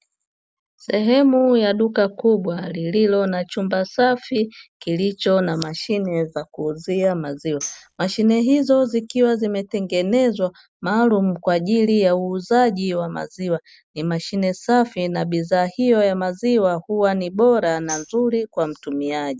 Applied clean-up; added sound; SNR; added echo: none; Tambourine; 18 dB; none.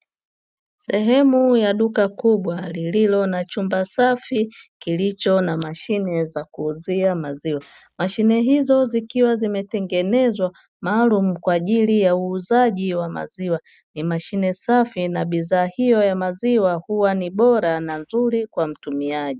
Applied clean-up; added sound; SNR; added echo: neural mask model RNNoise.